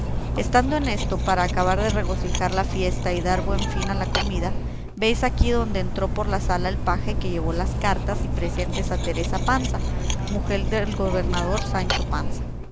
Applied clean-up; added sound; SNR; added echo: none; Cutlery, silverware; -2 dB; none.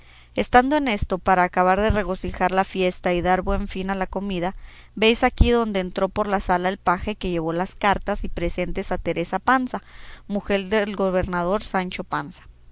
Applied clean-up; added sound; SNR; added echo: none; none; none; none.